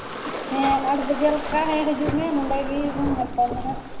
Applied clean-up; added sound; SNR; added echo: none; Waves, surf; 5 dB; reverberation time 0.9 s.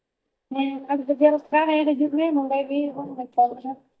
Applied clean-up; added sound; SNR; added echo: neural mask model DeepFilterNet 3.